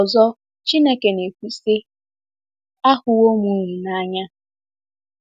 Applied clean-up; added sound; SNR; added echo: none; none; none; none.